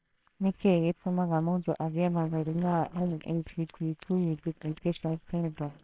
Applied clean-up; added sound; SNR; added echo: neural separator model SepFormer WHAMR!.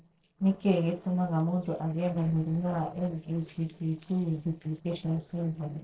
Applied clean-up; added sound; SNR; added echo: neural separator model SepFormer DNS4.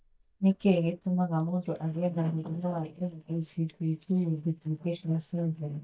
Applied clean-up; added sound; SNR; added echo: neural mask model DeepFilterNet 3.